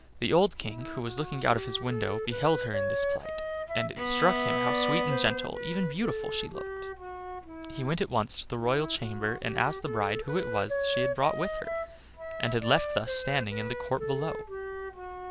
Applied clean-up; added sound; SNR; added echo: none; Bowed string instrument + Wind instrument, woodwind instrument; 3 dB; none.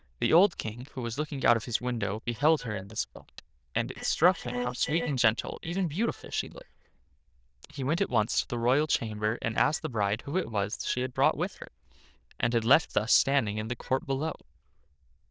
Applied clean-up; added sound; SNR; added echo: neural diffusion model UNIVERSE++.